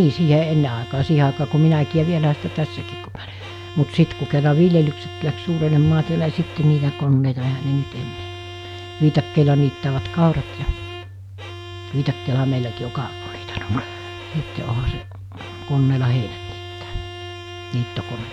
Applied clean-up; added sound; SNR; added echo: none; Bowed string instrument; 15 dB; none.